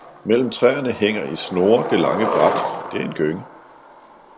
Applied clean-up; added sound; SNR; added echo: none; Skateboard; 7 dB; none.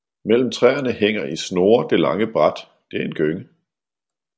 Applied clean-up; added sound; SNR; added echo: none; none; none; none.